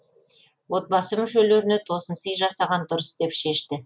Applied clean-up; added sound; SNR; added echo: none; none; none; none.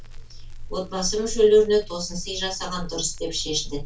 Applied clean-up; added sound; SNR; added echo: none; Crackle; 10 dB; reverberation time 0.2 s.